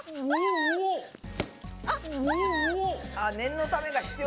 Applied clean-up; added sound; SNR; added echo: none; none; none; none.